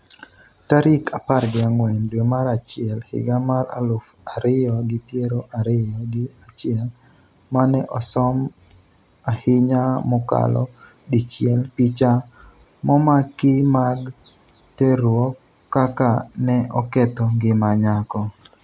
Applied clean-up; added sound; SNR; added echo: none; none; none; none.